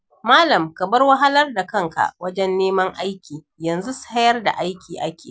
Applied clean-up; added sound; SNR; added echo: none; none; none; none.